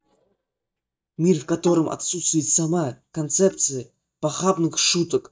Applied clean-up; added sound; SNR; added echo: neural mask model DeepFilterNet 3.